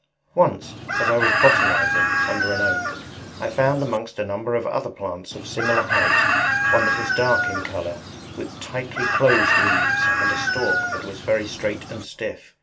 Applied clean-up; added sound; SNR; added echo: none; Chicken, rooster; -3 dB; reverberation time 0.2 s.